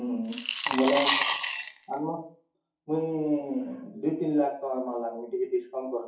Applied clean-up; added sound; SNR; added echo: classical method WPE with log-MMSE.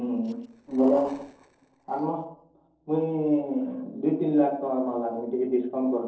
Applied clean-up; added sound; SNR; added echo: neural separator model SepFormer DNS4.